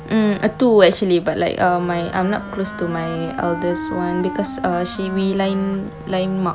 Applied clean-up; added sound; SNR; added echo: none; Wind instrument, woodwind instrument; 12 dB; none.